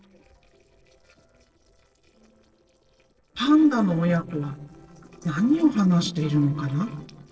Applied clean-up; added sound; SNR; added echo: neural separator model SepFormer DNS4.